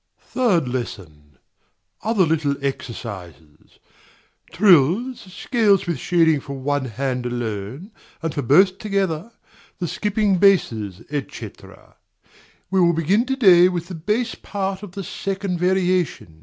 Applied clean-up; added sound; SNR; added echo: none; none; none; none.